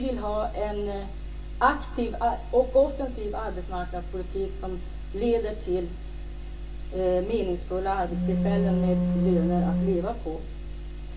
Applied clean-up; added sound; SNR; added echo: none; Wind instrument, woodwind instrument; -1 dB; reverberation time 0.2 s.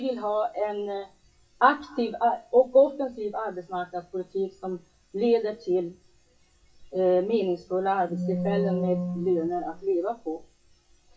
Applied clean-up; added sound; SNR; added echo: classical method WPE with log-MMSE.